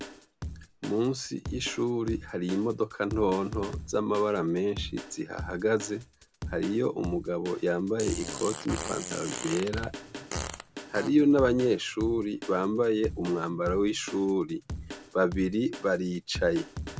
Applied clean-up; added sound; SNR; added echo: none; Drum kit + Fart; 11 dB; none.